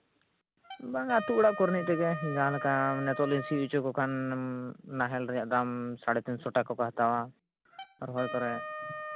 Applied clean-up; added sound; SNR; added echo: none; Wind instrument, woodwind instrument; 12 dB; none.